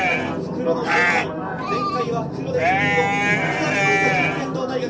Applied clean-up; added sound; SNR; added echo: none; Livestock, farm animals, working animals; -1 dB; reverberation time 0.3 s.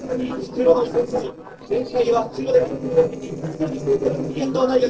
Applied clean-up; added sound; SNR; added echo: neural separator model SepFormer DNS4.